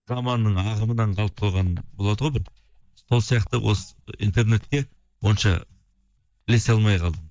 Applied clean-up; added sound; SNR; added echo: neural mask model DeepFilterNet 3.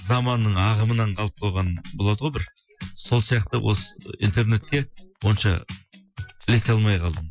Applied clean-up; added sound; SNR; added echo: classical method Wiener filter.